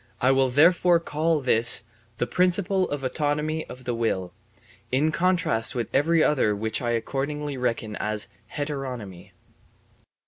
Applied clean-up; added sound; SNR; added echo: none; none; none; none.